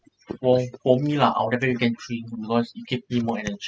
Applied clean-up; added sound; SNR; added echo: classical method spectral subtraction.